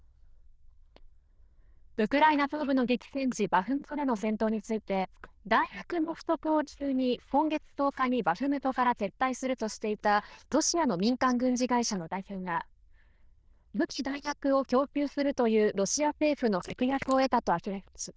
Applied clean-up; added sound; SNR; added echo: neural diffusion model UNIVERSE++.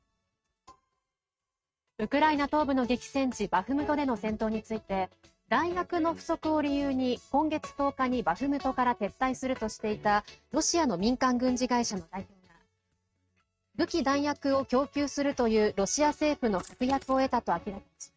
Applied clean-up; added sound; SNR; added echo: neural mask model RNNoise.